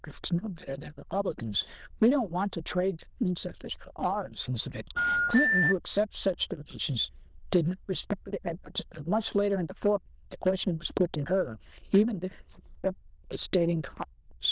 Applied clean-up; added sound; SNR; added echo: neural diffusion model UNIVERSE++.